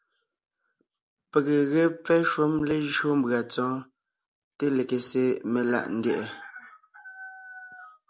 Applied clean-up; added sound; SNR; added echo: none; none; none; none.